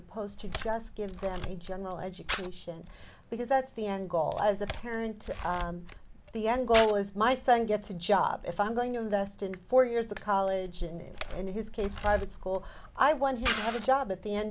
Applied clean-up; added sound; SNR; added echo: none; Camera; 6 dB; none.